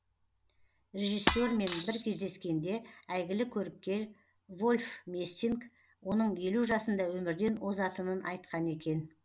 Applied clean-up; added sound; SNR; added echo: none; Shatter; -1 dB; none.